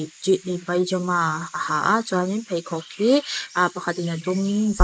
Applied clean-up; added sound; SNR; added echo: neural mask model Resemble Enhance denoiser.